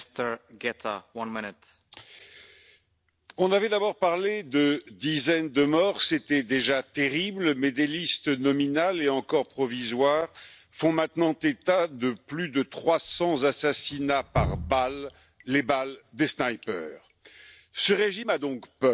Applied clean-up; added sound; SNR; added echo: none; Drip; 18 dB; none.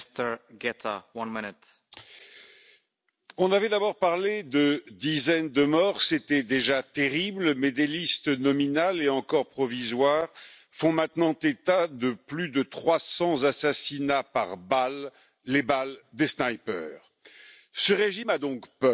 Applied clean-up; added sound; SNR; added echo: none; none; none; none.